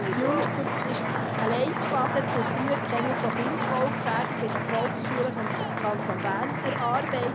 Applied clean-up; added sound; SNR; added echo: none; Applause + Ocean; -2 dB; none.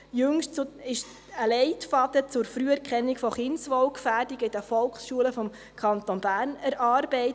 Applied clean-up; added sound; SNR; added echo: none; none; none; none.